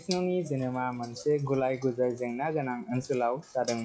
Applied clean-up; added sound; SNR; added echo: classical method WPE with log-MMSE.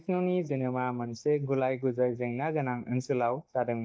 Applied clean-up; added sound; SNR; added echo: neural mask model DeepFilterNet 3.